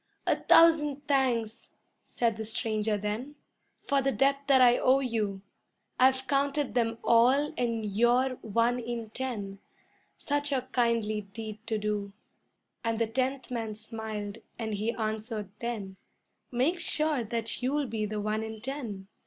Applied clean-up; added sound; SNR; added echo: none; none; none; none.